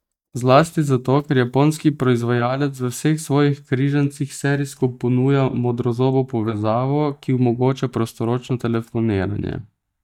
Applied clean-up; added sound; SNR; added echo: neural mask model DeepFilterNet 3.